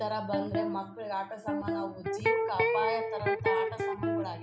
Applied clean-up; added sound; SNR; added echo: none; Electric guitar; -4 dB; none.